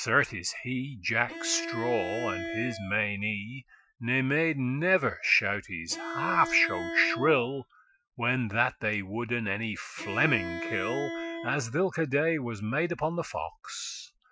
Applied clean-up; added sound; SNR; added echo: classical method Wiener filter.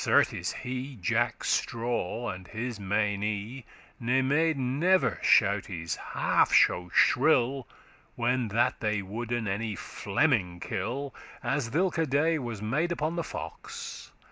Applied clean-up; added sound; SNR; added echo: none; none; none; none.